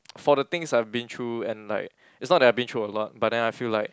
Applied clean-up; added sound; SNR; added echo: none; none; none; none.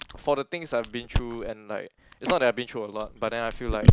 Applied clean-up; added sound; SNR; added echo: none; Chewing, mastication; -3 dB; none.